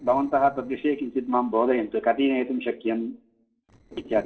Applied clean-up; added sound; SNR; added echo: neural separator model SepFormer DNS4.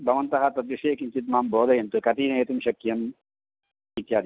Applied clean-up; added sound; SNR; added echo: none; none; none; none.